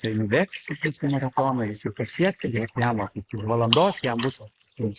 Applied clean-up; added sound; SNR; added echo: neural mask model Resemble Enhance denoiser.